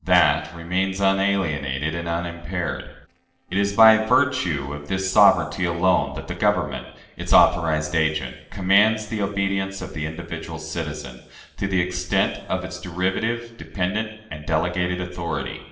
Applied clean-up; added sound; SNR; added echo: neural separator model SepFormer DNS4.